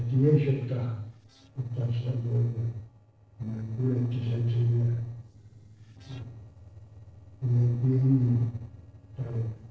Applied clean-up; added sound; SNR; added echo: neural separator model SepFormer DNS4.